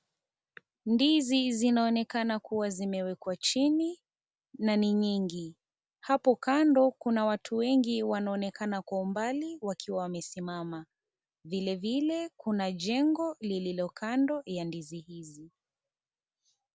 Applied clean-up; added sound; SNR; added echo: none; none; none; none.